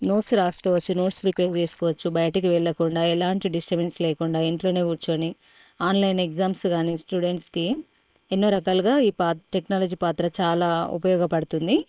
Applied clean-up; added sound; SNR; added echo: neural separator model SepFormer WHAM!.